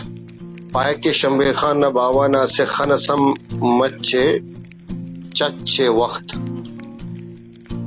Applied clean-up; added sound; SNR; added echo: none; Fire; 12 dB; none.